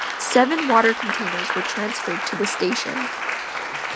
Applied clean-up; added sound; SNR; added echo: none; Applause; 3 dB; none.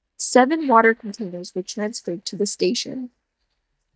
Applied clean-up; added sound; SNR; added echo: neural mask model DeepFilterNet 3.